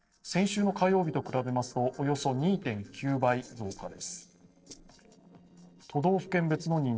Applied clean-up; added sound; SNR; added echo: neural separator model SepFormer DNS4.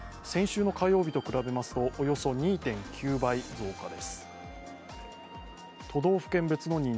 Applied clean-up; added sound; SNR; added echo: none; none; none; none.